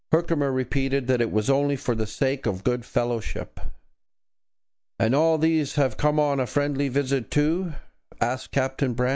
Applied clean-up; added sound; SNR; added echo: none; none; none; none.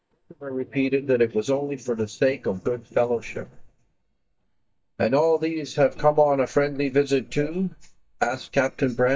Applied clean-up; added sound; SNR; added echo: neural mask model DeepFilterNet 3.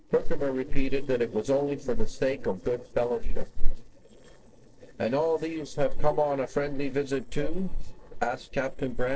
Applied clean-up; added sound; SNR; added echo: neural separator model SepFormer DNS4.